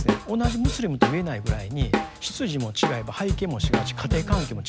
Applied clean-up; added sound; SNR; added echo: none; Drum kit; -1 dB; none.